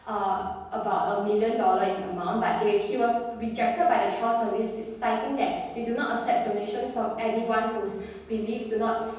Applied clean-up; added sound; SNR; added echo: none; none; none; reverberation time 1.1 s.